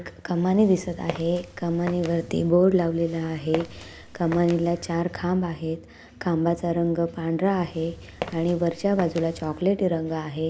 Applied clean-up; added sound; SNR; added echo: none; Walk, footsteps; 15 dB; none.